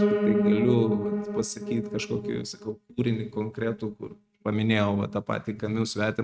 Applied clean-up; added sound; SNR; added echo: neural mask model RNNoise.